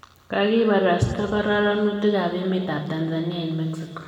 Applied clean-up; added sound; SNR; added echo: none; none; none; reverberation time 2.0 s.